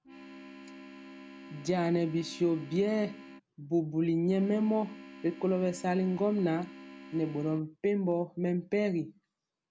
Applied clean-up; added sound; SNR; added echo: none; Organ; 17 dB; none.